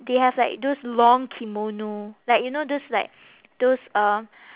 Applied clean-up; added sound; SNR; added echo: none; none; none; none.